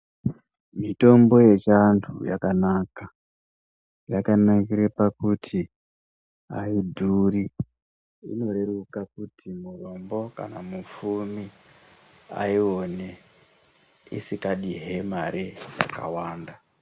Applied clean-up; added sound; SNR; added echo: none; none; none; none.